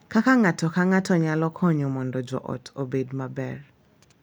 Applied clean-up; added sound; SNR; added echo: none; none; none; none.